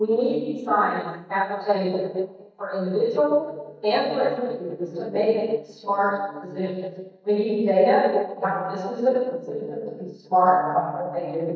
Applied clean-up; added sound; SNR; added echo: neural mask model DeepFilterNet 3.